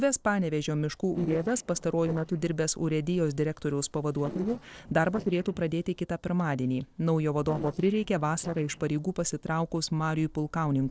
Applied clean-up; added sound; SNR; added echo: neural separator model SepFormer DNS4.